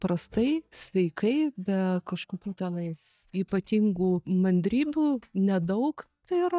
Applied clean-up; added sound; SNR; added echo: neural mask model DeepFilterNet 3.